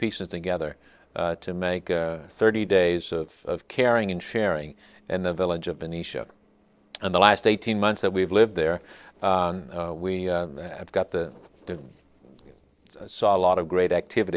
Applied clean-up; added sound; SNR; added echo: neural separator model SepFormer DNS4.